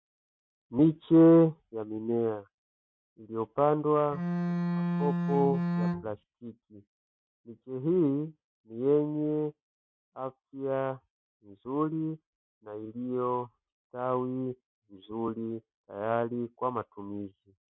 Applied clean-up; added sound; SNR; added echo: neural mask model RNNoise.